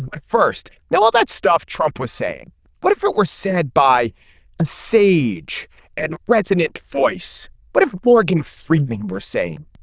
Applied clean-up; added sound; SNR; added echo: neural diffusion model UNIVERSE++.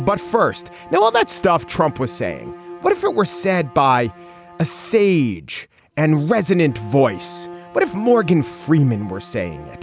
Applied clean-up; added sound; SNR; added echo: none; Bowed string instrument; 18 dB; none.